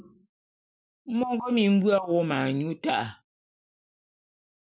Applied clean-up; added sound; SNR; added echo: none; none; none; none.